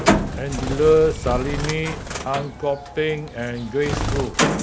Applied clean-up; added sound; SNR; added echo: none; Bird; 2 dB; none.